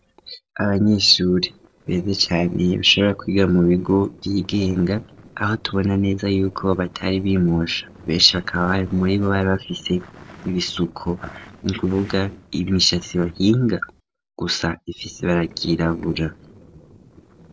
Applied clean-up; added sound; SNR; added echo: neural separator model SepFormer DNS4.